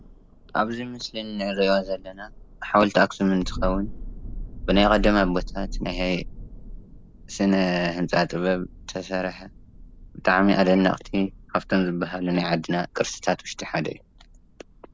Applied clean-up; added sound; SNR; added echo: none; Thunder; 12 dB; none.